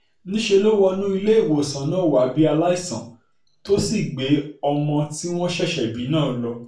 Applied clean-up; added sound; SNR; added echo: none; none; none; reverberation time 0.3 s.